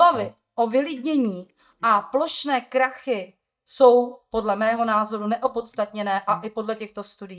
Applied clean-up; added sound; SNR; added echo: neural mask model DeepFilterNet 3.